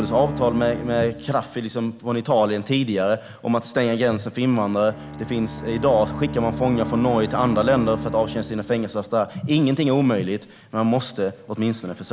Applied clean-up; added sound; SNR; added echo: none; Bowed string instrument; 12 dB; none.